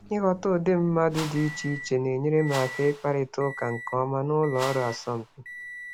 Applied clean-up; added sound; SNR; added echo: none; Microwave oven + Whoosh, swoosh, swish; 14 dB; none.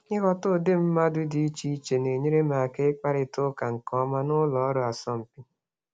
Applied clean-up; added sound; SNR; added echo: none; none; none; none.